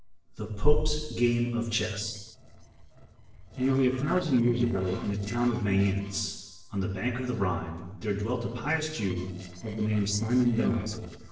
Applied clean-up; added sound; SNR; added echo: neural separator model SepFormer DNS4.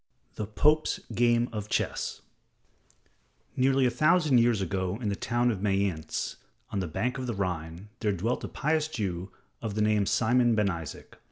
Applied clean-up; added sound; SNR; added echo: none; none; none; none.